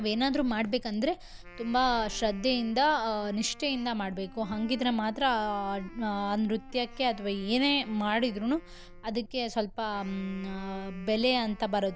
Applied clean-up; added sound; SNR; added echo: none; Alarm + Wind instrument, woodwind instrument; 16 dB; none.